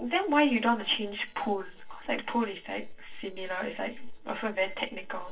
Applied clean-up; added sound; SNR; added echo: neural separator model SepFormer DNS4.